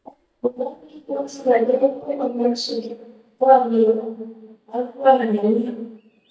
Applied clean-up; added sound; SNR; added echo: neural mask model DeepFilterNet 3.